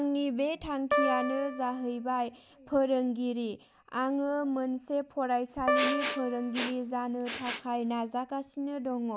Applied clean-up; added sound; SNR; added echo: none; Respiratory sounds + Piano; 1 dB; none.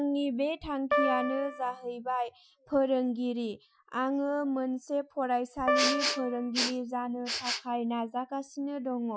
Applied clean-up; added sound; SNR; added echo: classical method Wiener filter.